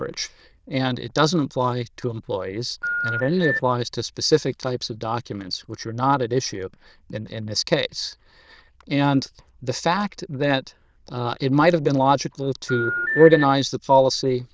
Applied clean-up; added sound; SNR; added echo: neural diffusion model UNIVERSE++.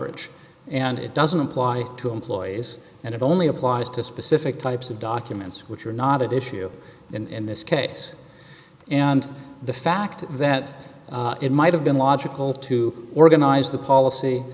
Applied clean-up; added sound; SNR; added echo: neural mask model Resemble Enhance denoiser.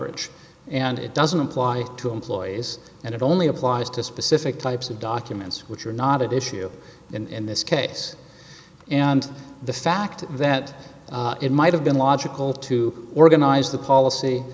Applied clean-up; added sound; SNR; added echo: none; none; none; none.